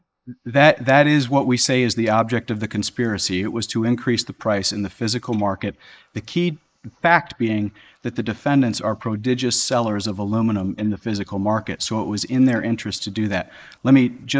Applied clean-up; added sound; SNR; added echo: neural mask model Resemble Enhance denoiser.